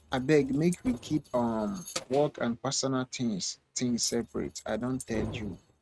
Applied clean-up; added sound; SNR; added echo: neural mask model RNNoise.